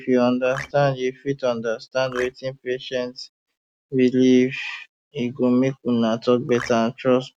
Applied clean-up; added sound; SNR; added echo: none; Marimba, xylophone; 12 dB; none.